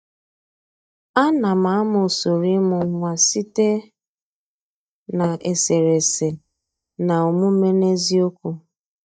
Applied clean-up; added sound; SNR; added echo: neural mask model DeepFilterNet 3.